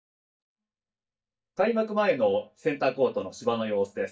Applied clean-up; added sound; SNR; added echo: neural mask model DeepFilterNet 3.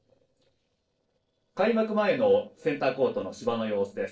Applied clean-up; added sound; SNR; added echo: neural separator model SepFormer DNS4.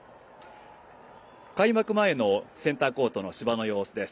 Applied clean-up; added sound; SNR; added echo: none; none; none; none.